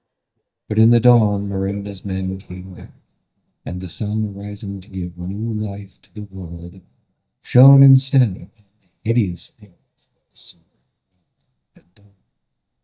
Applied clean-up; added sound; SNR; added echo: neural mask model DeepFilterNet 3.